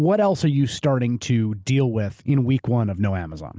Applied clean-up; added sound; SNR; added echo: none; none; none; none.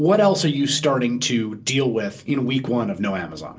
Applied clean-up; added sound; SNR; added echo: none; none; none; reverberation time 0.2 s.